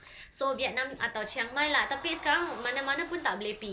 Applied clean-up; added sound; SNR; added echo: none; Sliding door; 15 dB; none.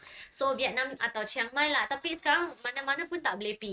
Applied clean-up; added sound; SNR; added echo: neural mask model RNNoise.